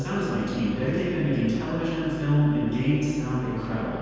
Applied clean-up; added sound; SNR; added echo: none; none; none; reverberation time 2.1 s.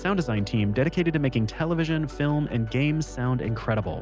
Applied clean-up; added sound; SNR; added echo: none; none; none; none.